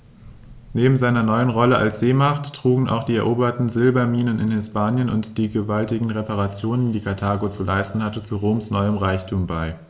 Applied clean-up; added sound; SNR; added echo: neural mask model Resemble Enhance denoiser.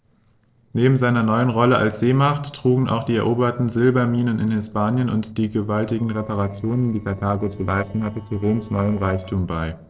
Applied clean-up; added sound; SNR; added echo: neural separator model SepFormer DNS4.